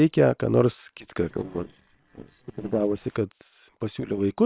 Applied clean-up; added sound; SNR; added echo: neural separator model SepFormer WHAM!.